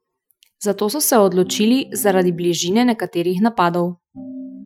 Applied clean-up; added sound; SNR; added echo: classical method Wiener filter.